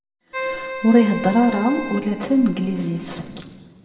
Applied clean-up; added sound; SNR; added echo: none; Keyboard (musical); 11 dB; reverberation time 1.8 s.